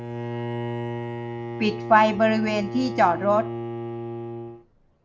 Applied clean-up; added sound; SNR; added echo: none; Bowed string instrument; 7 dB; none.